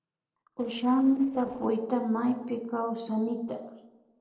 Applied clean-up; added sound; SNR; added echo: neural separator model SepFormer DNS4.